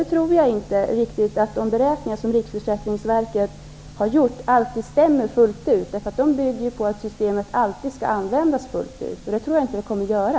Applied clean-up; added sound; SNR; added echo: none; none; none; none.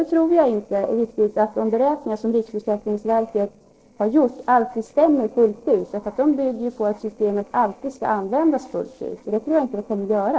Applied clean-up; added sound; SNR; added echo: neural separator model SepFormer DNS4.